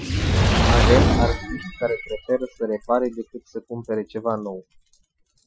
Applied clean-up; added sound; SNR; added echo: classical method Wiener filter.